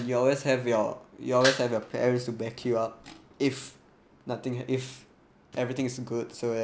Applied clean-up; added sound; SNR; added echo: none; none; none; none.